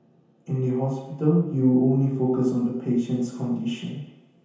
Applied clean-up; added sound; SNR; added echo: none; none; none; reverberation time 0.9 s.